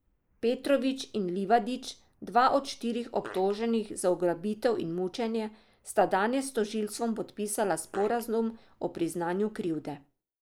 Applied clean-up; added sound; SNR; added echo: neural mask model Resemble Enhance denoiser.